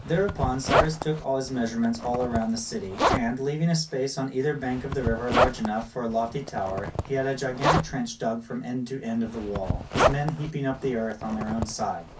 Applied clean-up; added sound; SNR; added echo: none; Zipper (clothing); 2 dB; reverberation time 0.3 s.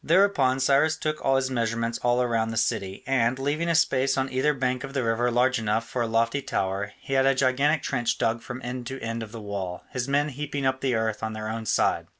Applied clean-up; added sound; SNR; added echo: none; none; none; none.